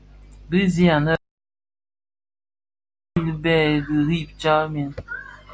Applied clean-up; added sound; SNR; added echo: none; none; none; none.